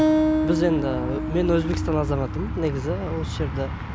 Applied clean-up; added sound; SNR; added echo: none; Acoustic guitar; 2 dB; none.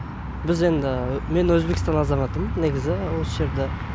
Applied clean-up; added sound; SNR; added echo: none; none; none; none.